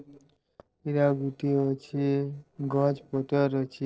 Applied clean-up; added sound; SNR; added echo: neural separator model SepFormer DNS4.